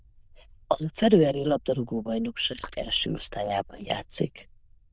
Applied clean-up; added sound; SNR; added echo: neural diffusion model UNIVERSE++.